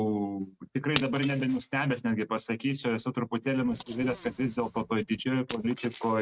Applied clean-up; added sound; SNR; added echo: neural mask model RNNoise.